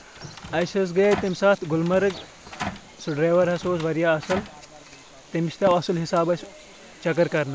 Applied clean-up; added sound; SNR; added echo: none; Door; 13 dB; none.